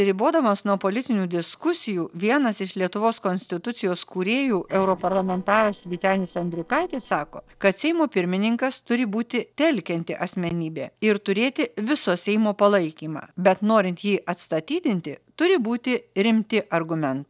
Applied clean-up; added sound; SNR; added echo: neural separator model SepFormer DNS4.